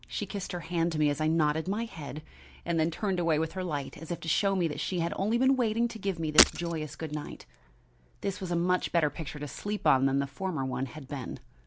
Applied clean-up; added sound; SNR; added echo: none; Shatter; -2 dB; none.